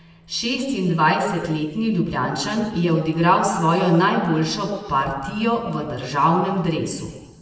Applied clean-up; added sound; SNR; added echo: none; none; none; reverberation time 1.2 s.